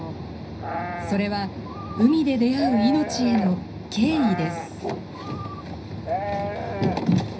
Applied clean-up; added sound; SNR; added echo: none; Livestock, farm animals, working animals; 8 dB; reverberation time 0.5 s.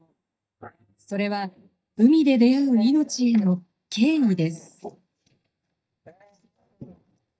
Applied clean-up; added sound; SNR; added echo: neural mask model DeepFilterNet 3.